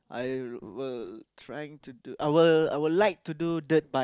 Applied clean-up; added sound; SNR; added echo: neural separator model SepFormer DNS4.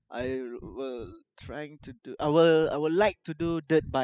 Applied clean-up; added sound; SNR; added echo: classical method spectral subtraction.